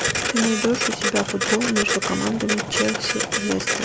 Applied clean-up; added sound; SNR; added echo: none; Printer; 0 dB; none.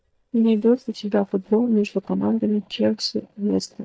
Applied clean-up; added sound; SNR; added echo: neural mask model DeepFilterNet 3.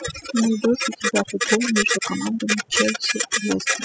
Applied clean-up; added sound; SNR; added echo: classical method spectral subtraction.